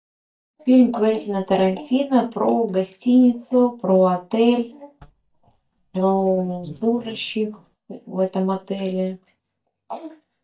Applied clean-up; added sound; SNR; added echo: neural mask model DeepFilterNet 3.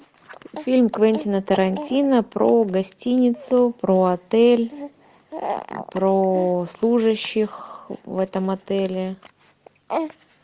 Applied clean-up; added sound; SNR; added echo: none; none; none; none.